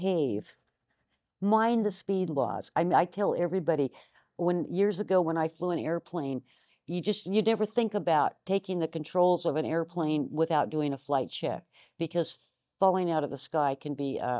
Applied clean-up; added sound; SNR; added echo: neural mask model DeepFilterNet 3.